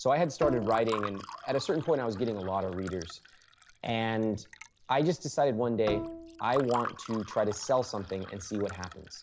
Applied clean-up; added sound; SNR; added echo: none; Fill (with liquid) / Water + Bowed string instrument; 12 dB; none.